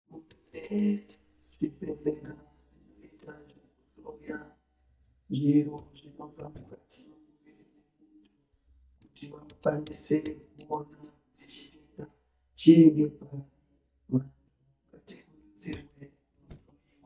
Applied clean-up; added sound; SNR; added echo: neural mask model DeepFilterNet 3.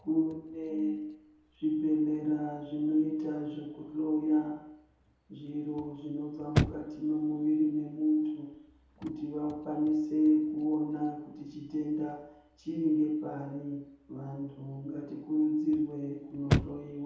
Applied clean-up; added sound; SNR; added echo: none; Chirp, tweet / Slam / Car; 9 dB; reverberation time 2.0 s.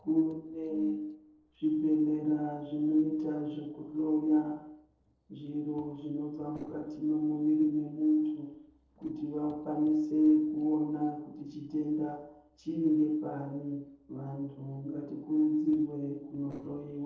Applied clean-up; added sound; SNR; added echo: neural separator model SepFormer DNS4.